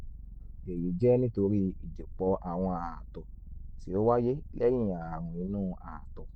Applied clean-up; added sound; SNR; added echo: none; Purr; 12 dB; none.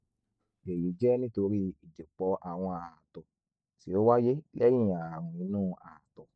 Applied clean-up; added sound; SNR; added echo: neural mask model DeepFilterNet 3.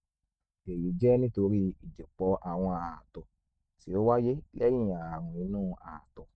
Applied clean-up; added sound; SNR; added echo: neural mask model RNNoise.